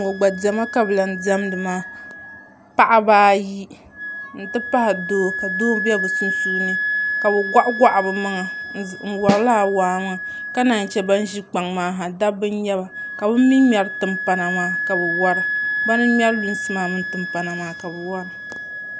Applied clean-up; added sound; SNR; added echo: none; Wind instrument, woodwind instrument + Snare drum; 6 dB; none.